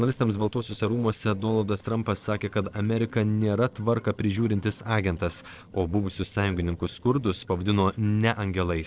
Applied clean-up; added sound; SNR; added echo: neural separator model SepFormer DNS4.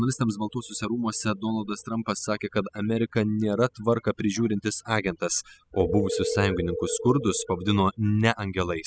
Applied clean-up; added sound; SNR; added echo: classical method spectral subtraction.